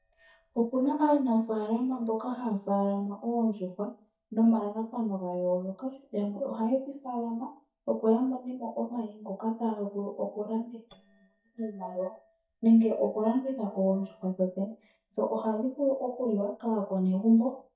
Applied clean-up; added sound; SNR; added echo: neural mask model DeepFilterNet 3.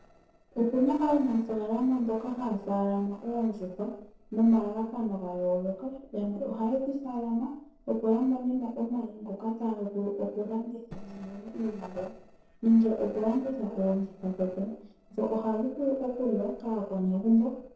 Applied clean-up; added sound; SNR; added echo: neural separator model SepFormer DNS4.